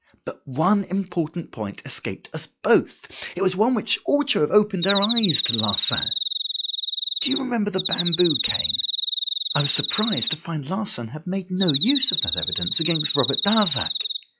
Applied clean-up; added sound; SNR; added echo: classical method log-MMSE.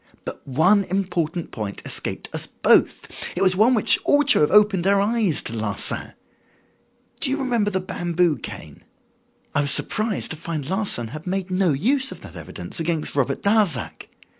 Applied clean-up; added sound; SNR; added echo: none; none; none; none.